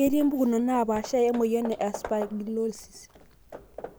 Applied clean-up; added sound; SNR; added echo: none; Hammer / Wood; 16 dB; none.